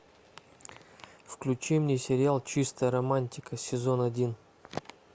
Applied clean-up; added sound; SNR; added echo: none; none; none; none.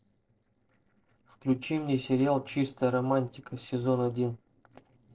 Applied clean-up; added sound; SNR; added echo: neural separator model SepFormer DNS4.